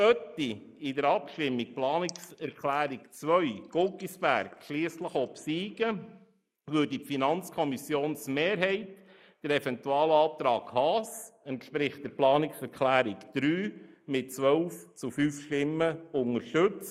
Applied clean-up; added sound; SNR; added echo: neural mask model Resemble Enhance denoiser.